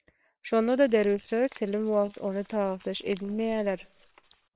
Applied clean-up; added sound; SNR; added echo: neural separator model SepFormer WHAM!.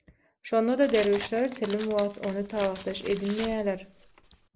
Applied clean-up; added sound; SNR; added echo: none; Tearing; 14 dB; none.